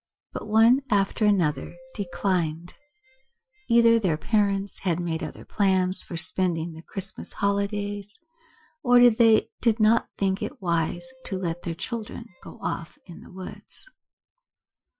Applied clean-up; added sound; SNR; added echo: classical method Wiener filter.